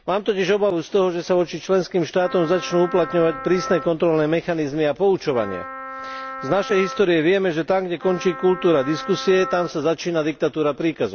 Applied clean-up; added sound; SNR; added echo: none; Wind instrument, woodwind instrument; 13 dB; none.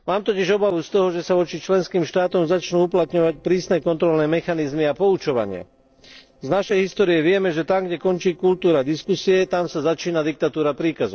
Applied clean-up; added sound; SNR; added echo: neural separator model SepFormer DNS4.